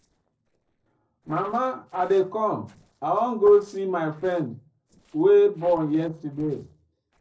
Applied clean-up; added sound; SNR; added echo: neural separator model SepFormer DNS4.